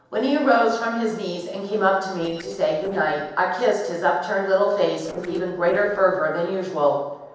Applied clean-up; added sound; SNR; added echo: neural separator model SepFormer DNS4.